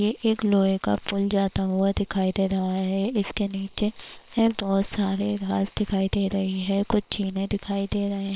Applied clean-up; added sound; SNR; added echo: neural separator model SepFormer WHAM!.